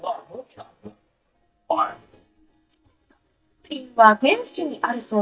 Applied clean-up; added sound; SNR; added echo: neural mask model DeepFilterNet 3.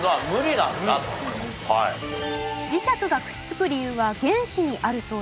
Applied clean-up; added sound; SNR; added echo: none; none; none; none.